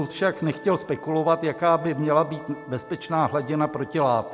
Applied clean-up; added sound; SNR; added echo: none; Wind instrument, woodwind instrument; 19 dB; none.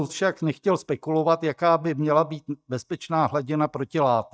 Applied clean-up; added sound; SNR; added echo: neural mask model DeepFilterNet 3.